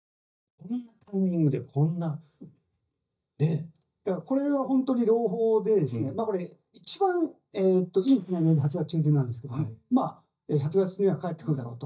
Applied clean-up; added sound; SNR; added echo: neural mask model DeepFilterNet 3.